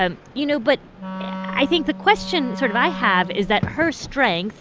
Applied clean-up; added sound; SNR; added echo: none; Wind instrument, woodwind instrument; 11 dB; none.